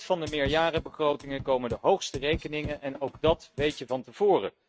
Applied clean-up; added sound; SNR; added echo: neural mask model RNNoise.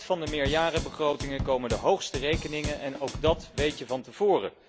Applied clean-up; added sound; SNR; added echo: none; Drum / Drum kit; 7 dB; none.